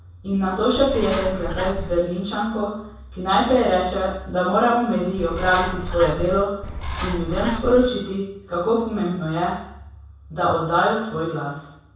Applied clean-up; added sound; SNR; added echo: none; Bird; 6 dB; reverberation time 0.7 s.